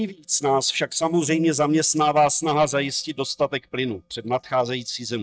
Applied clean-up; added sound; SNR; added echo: neural mask model DeepFilterNet 3.